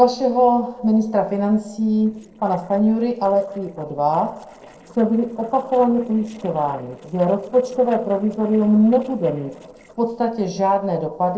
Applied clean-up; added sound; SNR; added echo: neural separator model SepFormer DNS4.